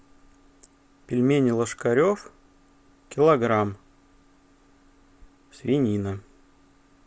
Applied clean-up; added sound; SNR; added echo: none; none; none; none.